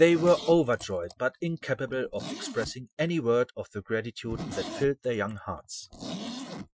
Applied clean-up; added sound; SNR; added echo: classical method Wiener filter.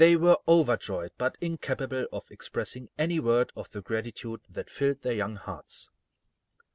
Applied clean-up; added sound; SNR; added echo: none; none; none; none.